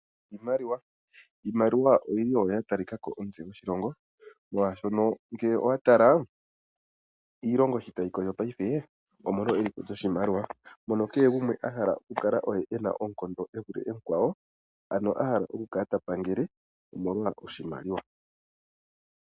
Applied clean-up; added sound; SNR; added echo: none; none; none; none.